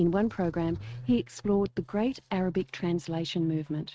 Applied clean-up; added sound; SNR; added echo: neural mask model RNNoise.